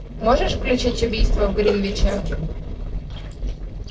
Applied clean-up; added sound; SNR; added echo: neural separator model SepFormer DNS4.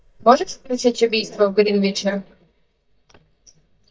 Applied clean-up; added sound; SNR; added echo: neural mask model DeepFilterNet 3.